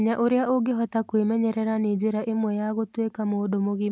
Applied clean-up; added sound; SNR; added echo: none; none; none; none.